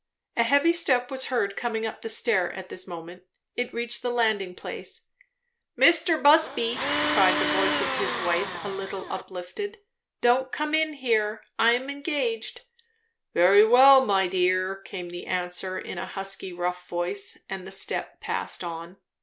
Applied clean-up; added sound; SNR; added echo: none; Tools; 2 dB; none.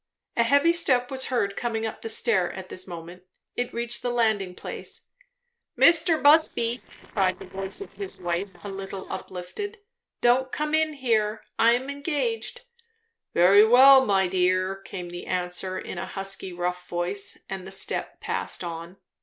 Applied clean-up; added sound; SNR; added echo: neural separator model SepFormer DNS4.